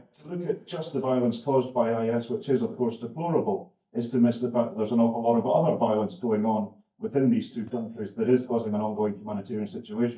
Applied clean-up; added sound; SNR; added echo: neural mask model DeepFilterNet 3.